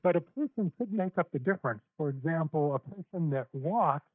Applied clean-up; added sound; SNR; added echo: neural mask model DeepFilterNet 3.